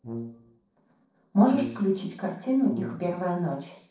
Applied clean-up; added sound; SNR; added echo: neural separator model SepFormer DNS4.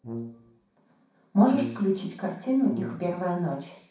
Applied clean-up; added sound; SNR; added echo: none; Brass instrument; 12 dB; reverberation time 0.6 s.